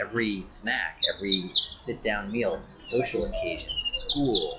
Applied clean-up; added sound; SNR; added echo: classical method log-MMSE.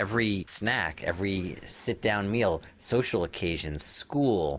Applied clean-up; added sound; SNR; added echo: none; none; none; none.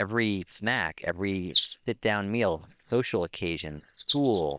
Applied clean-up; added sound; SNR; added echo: neural separator model SepFormer WHAM!.